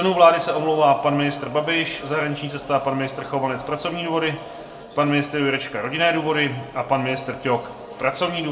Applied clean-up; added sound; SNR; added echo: none; none; none; reverberation time 0.4 s.